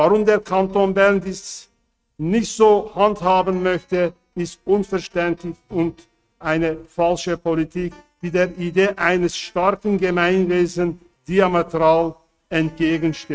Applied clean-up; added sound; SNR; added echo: neural mask model RNNoise.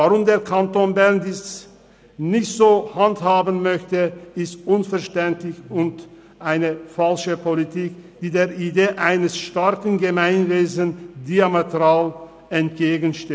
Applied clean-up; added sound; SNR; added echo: none; none; none; none.